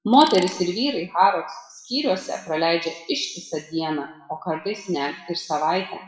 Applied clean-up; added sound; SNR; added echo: classical method WPE with log-MMSE.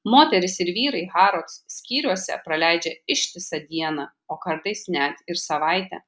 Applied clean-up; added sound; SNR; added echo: none; none; none; none.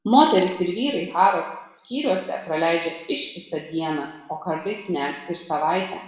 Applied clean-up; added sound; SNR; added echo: none; Tools; 15 dB; reverberation time 0.9 s.